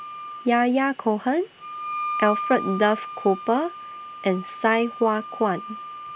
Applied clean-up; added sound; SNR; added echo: none; Wind instrument, woodwind instrument; 10 dB; none.